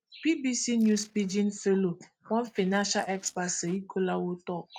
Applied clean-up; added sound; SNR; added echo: neural mask model RNNoise.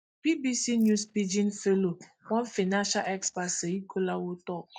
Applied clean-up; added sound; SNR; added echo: neural mask model DeepFilterNet 3.